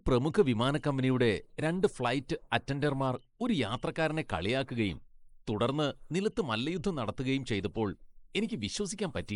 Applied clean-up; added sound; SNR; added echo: neural mask model Resemble Enhance denoiser.